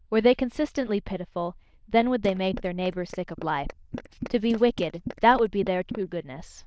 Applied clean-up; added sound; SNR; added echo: neural diffusion model UNIVERSE++.